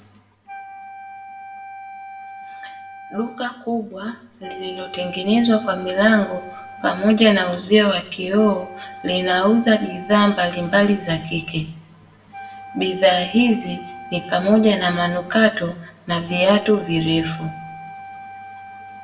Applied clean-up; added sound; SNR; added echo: none; Wind instrument, woodwind instrument; 17 dB; reverberation time 0.5 s.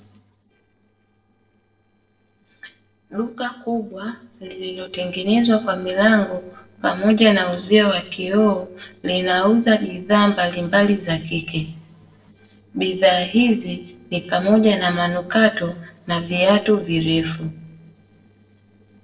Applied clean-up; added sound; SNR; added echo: neural separator model SepFormer DNS4.